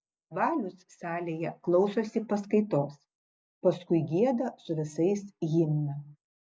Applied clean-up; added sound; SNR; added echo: none; none; none; none.